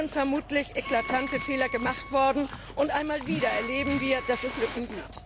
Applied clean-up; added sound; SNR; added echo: none; Dog + Wind instrument, woodwind instrument; 9 dB; none.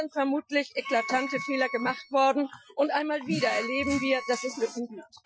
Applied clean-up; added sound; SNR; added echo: classical method Wiener filter.